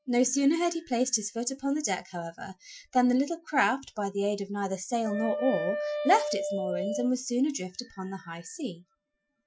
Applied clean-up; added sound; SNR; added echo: classical method Wiener filter.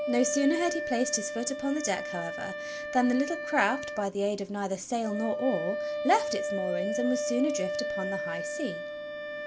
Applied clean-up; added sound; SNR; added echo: none; Wind instrument, woodwind instrument; 4 dB; none.